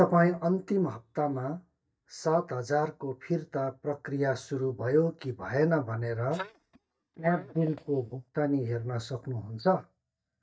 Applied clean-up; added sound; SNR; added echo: neural mask model DeepFilterNet 3.